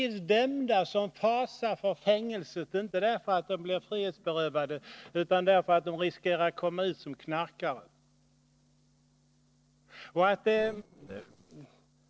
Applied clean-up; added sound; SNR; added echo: neural separator model SepFormer DNS4.